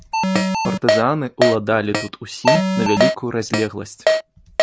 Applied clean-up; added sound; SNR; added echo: none; Keyboard (musical) + Alarm; -3 dB; none.